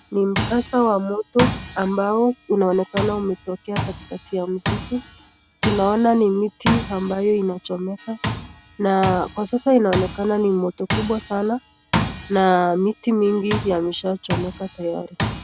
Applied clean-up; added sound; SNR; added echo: none; Tools; 7 dB; none.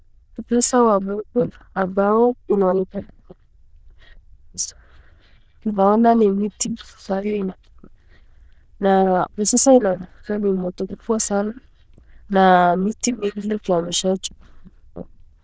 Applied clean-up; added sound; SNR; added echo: neural diffusion model UNIVERSE++.